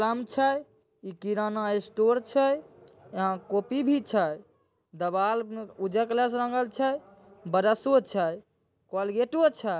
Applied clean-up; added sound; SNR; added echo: none; none; none; none.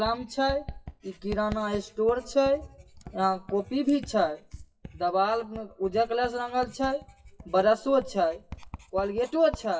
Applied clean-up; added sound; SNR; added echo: classical method WPE with log-MMSE.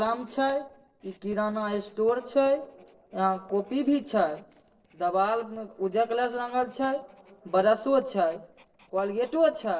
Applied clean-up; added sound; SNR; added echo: neural separator model SepFormer DNS4.